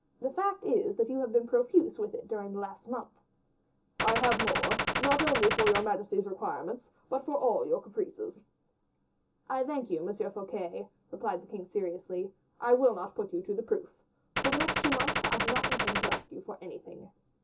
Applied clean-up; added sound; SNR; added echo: none; Gunshot, gunfire; -2 dB; reverberation time 0.2 s.